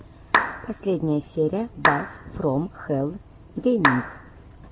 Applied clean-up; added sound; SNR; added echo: none; Clapping; -1 dB; none.